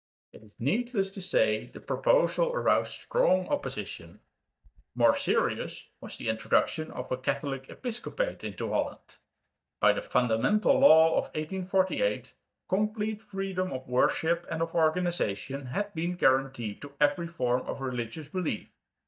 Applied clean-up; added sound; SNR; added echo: neural mask model DeepFilterNet 3.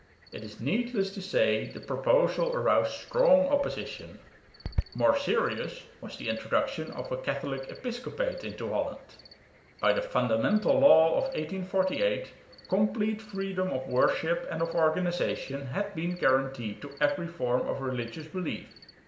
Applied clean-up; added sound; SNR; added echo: none; Cricket; 18 dB; reverberation time 1.6 s.